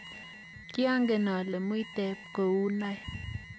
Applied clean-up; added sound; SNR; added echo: none; Alarm; 15 dB; none.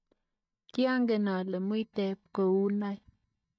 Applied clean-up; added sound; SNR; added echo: neural mask model DeepFilterNet 3.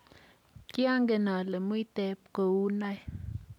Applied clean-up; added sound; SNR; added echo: none; none; none; none.